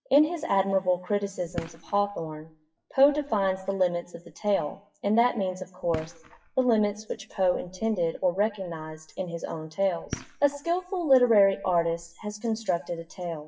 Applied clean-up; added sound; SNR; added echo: classical method WPE with log-MMSE.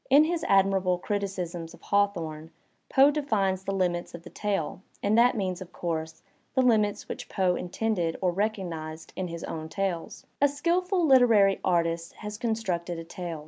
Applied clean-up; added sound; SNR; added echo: none; none; none; none.